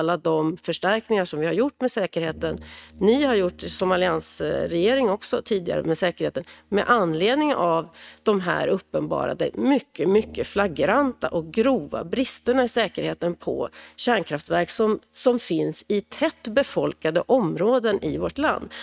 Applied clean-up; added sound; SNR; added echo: neural mask model RNNoise.